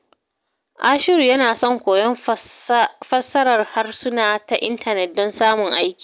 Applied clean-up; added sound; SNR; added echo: none; none; none; none.